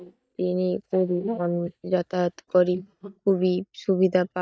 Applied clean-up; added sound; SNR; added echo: neural mask model DeepFilterNet 3.